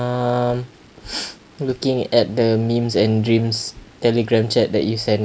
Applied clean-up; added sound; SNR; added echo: none; none; none; none.